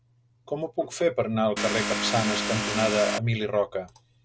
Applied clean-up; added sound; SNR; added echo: none; Vehicle; 1 dB; none.